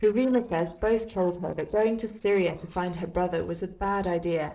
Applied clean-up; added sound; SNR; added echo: neural separator model SepFormer DNS4.